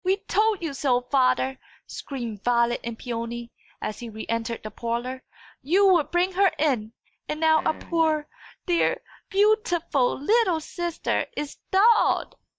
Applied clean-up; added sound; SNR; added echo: neural mask model DeepFilterNet 3.